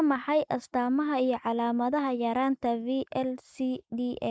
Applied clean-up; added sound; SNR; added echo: neural mask model Resemble Enhance denoiser.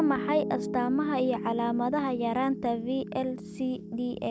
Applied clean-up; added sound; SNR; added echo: none; Piano; 7 dB; none.